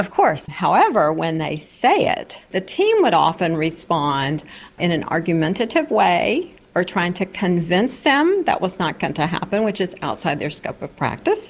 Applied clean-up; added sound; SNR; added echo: none; none; none; none.